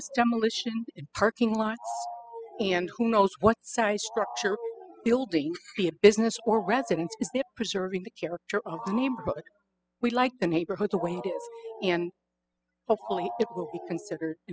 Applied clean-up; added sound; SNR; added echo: classical method spectral subtraction.